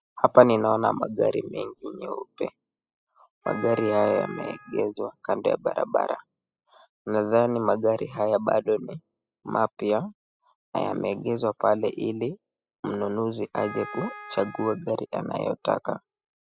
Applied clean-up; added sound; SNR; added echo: classical method spectral subtraction.